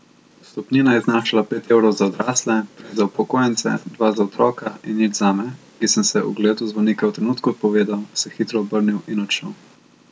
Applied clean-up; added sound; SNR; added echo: none; none; none; none.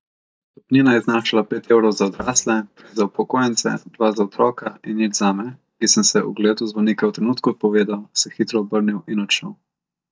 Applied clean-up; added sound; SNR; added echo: neural mask model DeepFilterNet 3.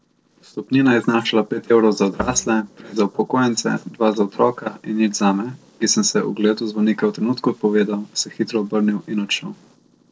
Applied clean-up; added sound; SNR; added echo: neural separator model SepFormer DNS4.